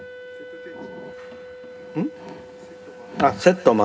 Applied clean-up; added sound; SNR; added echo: none; Wind instrument, woodwind instrument; 16 dB; reverberation time 0.3 s.